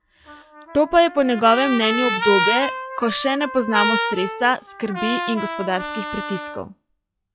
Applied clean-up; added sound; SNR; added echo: classical method log-MMSE.